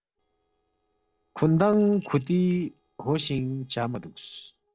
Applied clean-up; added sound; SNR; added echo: neural separator model SepFormer DNS4.